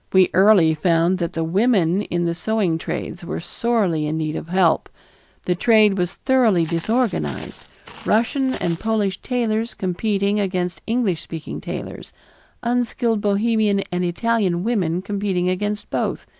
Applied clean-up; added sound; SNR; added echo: none; Walk, footsteps; 19 dB; none.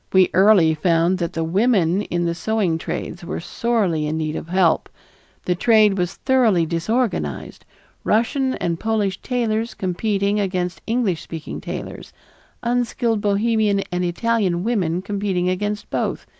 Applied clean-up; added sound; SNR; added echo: none; none; none; none.